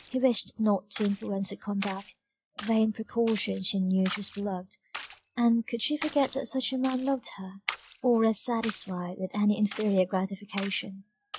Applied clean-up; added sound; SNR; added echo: classical method log-MMSE.